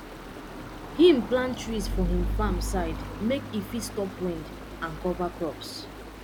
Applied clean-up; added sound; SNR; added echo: none; Stream; 5 dB; none.